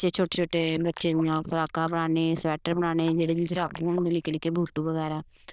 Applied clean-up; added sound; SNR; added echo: neural diffusion model UNIVERSE++.